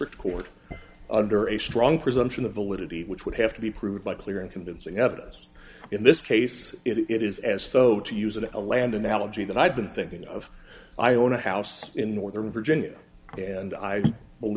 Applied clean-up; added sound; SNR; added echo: none; Dishes, pots, and pans; 18 dB; none.